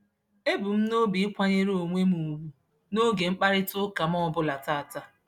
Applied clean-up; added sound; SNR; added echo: none; none; none; none.